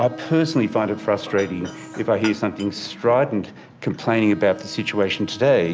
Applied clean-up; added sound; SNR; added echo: none; Bowed string instrument; 19 dB; none.